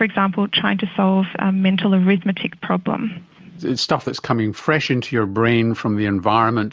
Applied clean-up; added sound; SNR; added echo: none; none; none; none.